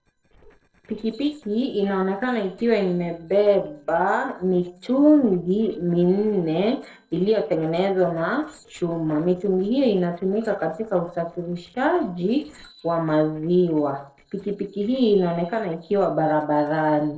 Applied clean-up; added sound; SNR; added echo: neural separator model SepFormer DNS4.